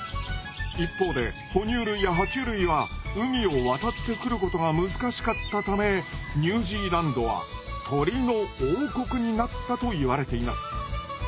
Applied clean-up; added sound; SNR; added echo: none; none; none; none.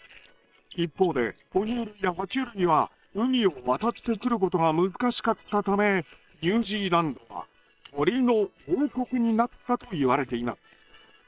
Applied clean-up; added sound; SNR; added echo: neural separator model SepFormer WHAM!.